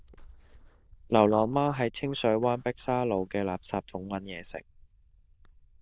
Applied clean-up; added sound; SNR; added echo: neural diffusion model UNIVERSE++.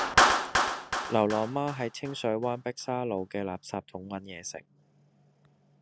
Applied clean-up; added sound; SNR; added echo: none; Clapping; -1 dB; none.